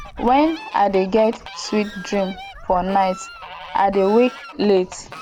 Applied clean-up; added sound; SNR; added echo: none; Fowl; 16 dB; none.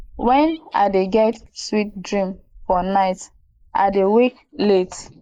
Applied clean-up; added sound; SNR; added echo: neural mask model Resemble Enhance denoiser.